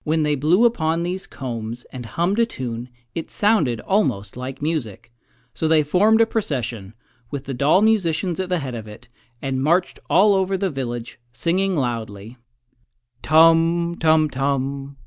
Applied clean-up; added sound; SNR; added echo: none; none; none; none.